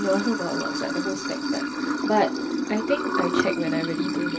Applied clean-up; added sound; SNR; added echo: none; Sink (filling or washing) / Water; -1 dB; reverberation time 0.2 s.